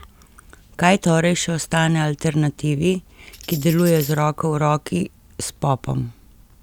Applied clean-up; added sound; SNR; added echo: none; Tambourine; 17 dB; none.